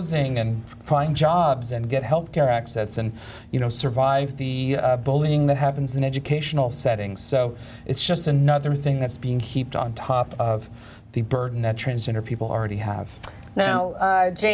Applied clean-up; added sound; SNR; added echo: none; none; none; none.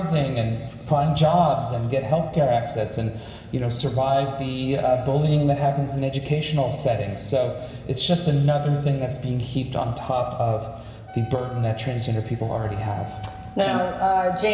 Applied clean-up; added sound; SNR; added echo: none; Wind instrument, woodwind instrument; 19 dB; reverberation time 2.9 s.